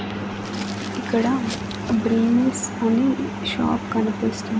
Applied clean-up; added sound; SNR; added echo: none; Glass; 18 dB; none.